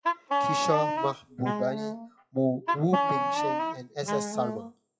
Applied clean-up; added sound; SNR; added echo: classical method WPE with log-MMSE.